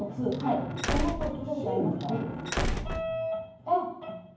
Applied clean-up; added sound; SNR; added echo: none; Slam; 1 dB; reverberation time 0.9 s.